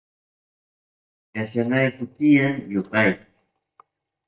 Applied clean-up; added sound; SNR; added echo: neural mask model DeepFilterNet 3.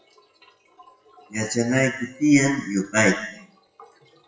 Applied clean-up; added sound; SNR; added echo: classical method WPE with log-MMSE.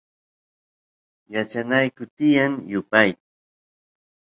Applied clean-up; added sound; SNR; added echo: none; none; none; none.